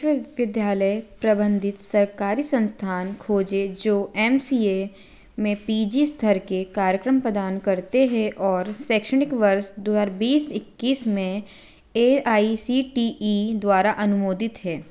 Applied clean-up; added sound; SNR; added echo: none; none; none; none.